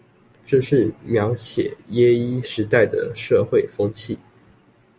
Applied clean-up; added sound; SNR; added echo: none; none; none; none.